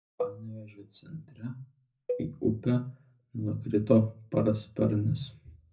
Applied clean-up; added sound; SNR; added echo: none; Cowbell; 11 dB; reverberation time 0.4 s.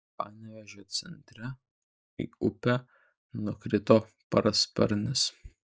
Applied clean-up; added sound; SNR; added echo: none; none; none; none.